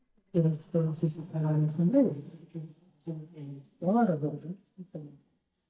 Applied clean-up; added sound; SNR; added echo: neural mask model DeepFilterNet 3.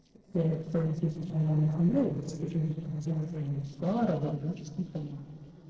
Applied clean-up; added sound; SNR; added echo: neural separator model SepFormer DNS4.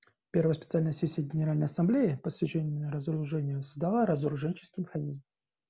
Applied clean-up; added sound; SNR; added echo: none; none; none; none.